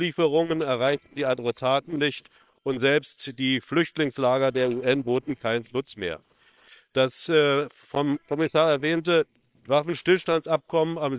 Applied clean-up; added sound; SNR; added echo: neural separator model SepFormer WHAM!.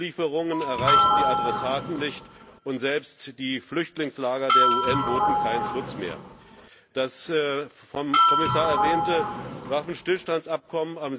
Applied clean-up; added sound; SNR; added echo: none; Sliding door / Doorbell + Bell; -4 dB; none.